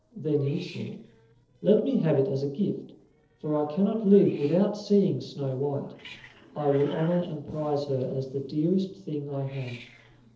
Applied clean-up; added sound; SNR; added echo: neural separator model SepFormer DNS4.